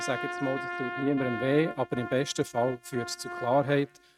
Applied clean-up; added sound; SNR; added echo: neural mask model RNNoise.